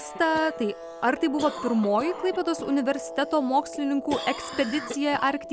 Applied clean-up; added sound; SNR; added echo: none; Cough + Guitar; 11 dB; none.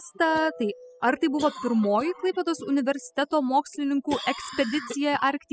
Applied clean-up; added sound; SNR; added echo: classical method spectral subtraction.